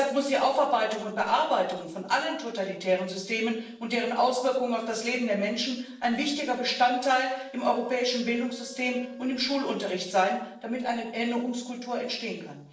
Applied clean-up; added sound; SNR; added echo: neural separator model SepFormer DNS4.